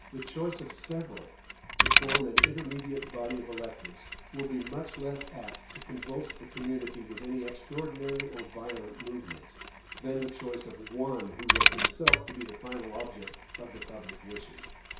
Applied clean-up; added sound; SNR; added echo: none; Mechanisms; -4 dB; reverberation time 0.6 s.